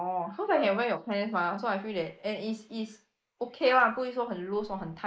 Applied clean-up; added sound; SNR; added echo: neural mask model Resemble Enhance denoiser.